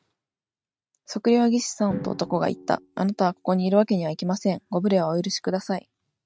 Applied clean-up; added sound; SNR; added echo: neural mask model RNNoise.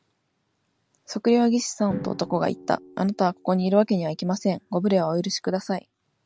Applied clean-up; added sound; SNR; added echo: none; Drum; 20 dB; none.